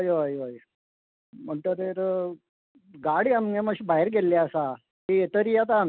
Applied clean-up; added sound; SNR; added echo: none; none; none; none.